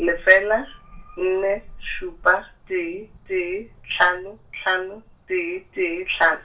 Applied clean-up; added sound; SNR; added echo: none; Cricket / Motor vehicle (road); 18 dB; reverberation time 0.2 s.